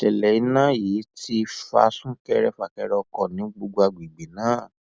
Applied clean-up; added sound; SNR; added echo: none; none; none; none.